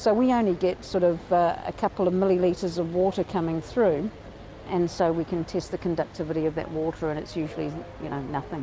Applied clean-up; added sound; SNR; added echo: none; none; none; none.